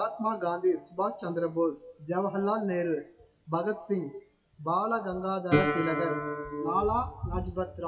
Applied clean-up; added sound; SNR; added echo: classical method WPE with log-MMSE.